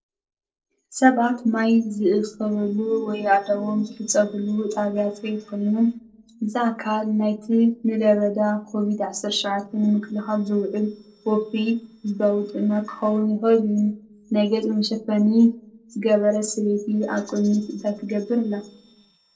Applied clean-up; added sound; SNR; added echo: neural separator model SepFormer DNS4.